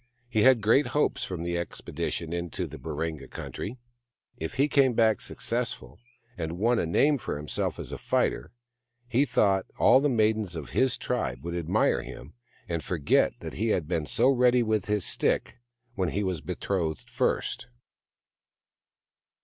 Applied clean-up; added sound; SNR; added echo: none; none; none; none.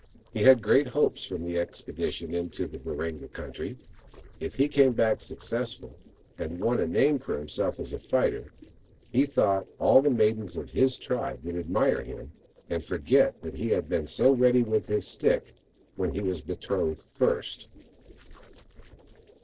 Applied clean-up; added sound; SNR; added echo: neural separator model SepFormer DNS4.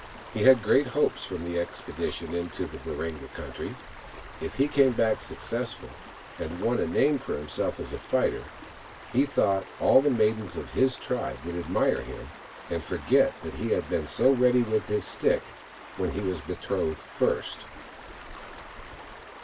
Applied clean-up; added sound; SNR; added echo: none; Stream; 16 dB; reverberation time 0.1 s.